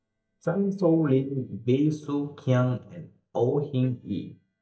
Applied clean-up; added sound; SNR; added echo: neural mask model DeepFilterNet 3.